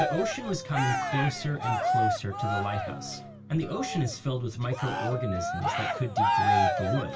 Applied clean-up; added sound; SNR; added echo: none; Cheering; -1 dB; reverberation time 0.2 s.